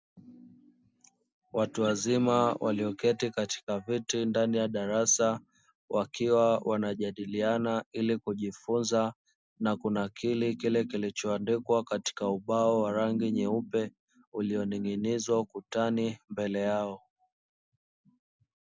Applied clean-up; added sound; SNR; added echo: none; none; none; none.